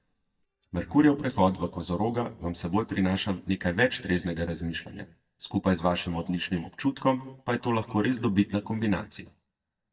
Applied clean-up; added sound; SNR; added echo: neural mask model DeepFilterNet 3.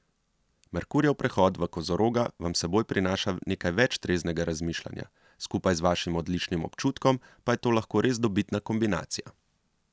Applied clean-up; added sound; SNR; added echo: none; none; none; none.